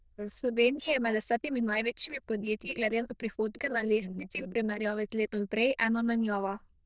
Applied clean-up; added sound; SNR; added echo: neural diffusion model UNIVERSE++.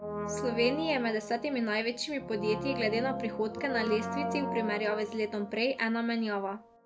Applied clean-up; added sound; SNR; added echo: none; Brass instrument; 6 dB; none.